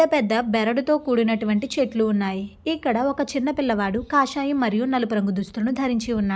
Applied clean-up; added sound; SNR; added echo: none; none; none; none.